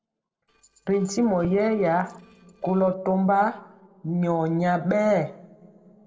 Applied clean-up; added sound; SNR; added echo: neural separator model SepFormer DNS4.